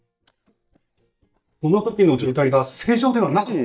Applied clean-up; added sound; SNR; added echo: neural mask model DeepFilterNet 3.